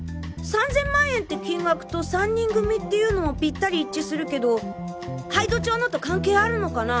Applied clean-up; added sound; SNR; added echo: none; none; none; none.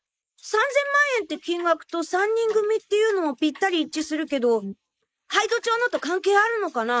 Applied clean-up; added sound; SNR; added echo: neural mask model Resemble Enhance denoiser.